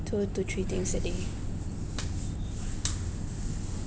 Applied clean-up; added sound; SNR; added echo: none; none; none; none.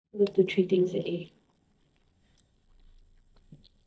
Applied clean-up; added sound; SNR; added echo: neural mask model DeepFilterNet 3.